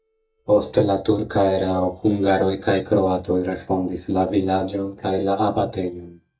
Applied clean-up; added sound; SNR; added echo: neural mask model DeepFilterNet 3.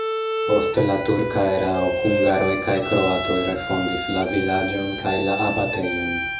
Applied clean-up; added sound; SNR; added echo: none; Bowed string instrument; 4 dB; reverberation time 0.6 s.